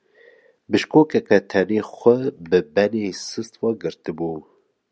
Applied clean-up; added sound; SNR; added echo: none; none; none; none.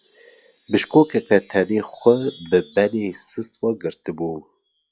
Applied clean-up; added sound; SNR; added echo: classical method log-MMSE.